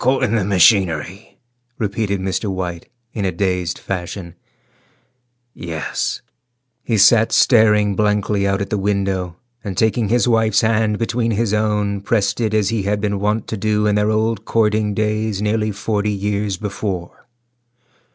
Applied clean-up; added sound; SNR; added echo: none; none; none; none.